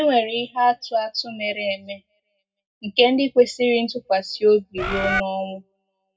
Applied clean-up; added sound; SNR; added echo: none; Bird; 2 dB; reverberation time 0.2 s.